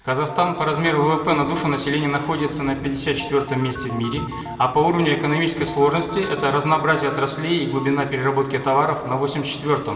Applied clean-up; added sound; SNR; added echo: none; Telephone; 14 dB; reverberation time 2.6 s.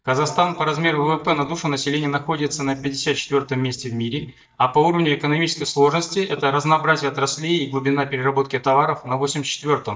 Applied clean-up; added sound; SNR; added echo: neural mask model DeepFilterNet 3.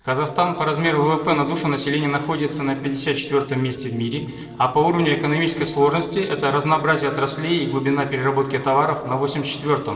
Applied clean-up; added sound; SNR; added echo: neural separator model SepFormer DNS4.